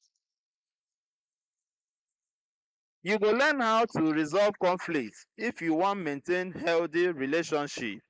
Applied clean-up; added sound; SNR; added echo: neural mask model Resemble Enhance denoiser.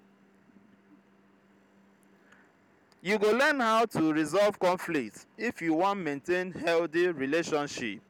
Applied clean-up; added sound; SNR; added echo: none; none; none; none.